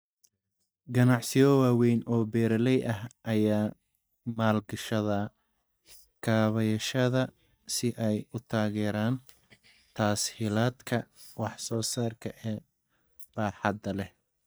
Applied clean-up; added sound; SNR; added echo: neural mask model DeepFilterNet 3.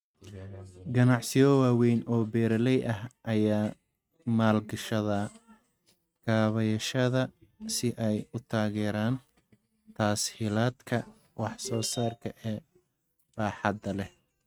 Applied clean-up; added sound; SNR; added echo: neural mask model RNNoise.